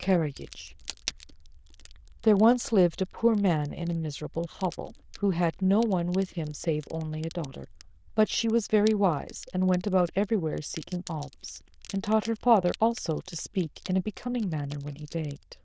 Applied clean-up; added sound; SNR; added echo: neural diffusion model UNIVERSE++.